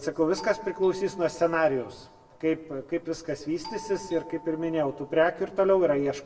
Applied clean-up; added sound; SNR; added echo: none; Doorbell; 19 dB; reverberation time 0.6 s.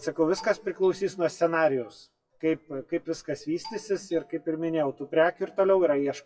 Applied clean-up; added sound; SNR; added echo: classical method WPE with log-MMSE.